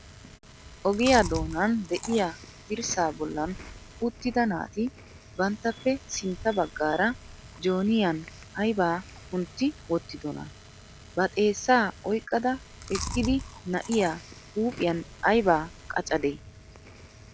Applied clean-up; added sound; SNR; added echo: none; Chewing, mastication; 14 dB; none.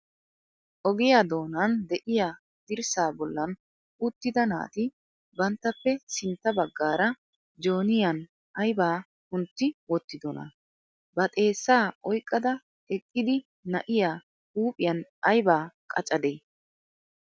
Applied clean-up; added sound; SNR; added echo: none; none; none; none.